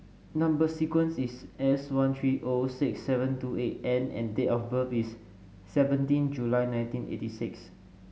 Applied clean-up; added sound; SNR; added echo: none; none; none; none.